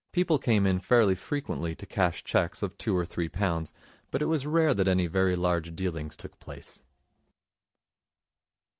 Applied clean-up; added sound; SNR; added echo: none; none; none; none.